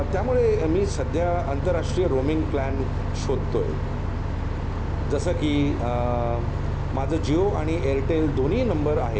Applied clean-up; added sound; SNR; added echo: none; Bus; 0 dB; none.